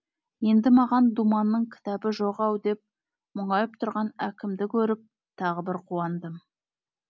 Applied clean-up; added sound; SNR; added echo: none; none; none; none.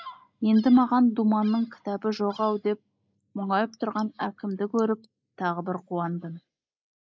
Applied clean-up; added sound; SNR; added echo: neural mask model Resemble Enhance denoiser.